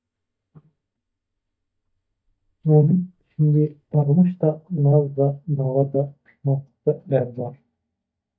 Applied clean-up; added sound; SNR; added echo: neural mask model DeepFilterNet 3.